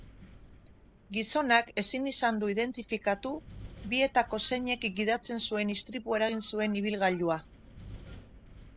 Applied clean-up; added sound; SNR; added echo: none; Wind; 20 dB; none.